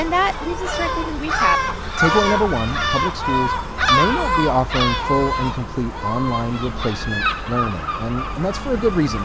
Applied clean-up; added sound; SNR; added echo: none; Gull, seagull; -1 dB; none.